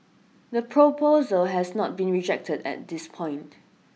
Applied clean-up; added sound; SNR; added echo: none; none; none; none.